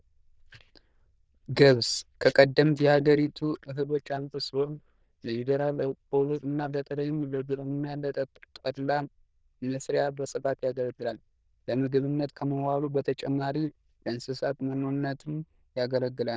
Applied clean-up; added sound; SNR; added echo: neural diffusion model UNIVERSE++.